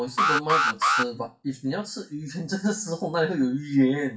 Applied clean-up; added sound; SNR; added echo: classical method WPE with log-MMSE.